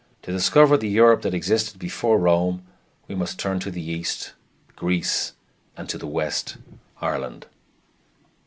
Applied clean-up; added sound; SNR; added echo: none; none; none; none.